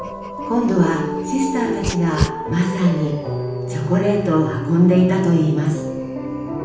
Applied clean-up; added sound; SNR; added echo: none; Dog; 14 dB; reverberation time 0.9 s.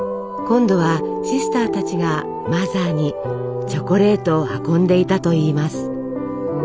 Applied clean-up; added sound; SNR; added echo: none; none; none; none.